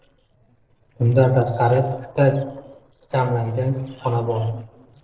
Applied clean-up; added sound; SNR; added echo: neural separator model SepFormer DNS4.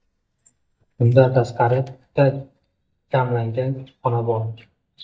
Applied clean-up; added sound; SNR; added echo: neural mask model DeepFilterNet 3.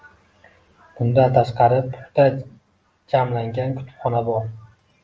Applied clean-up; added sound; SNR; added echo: none; none; none; none.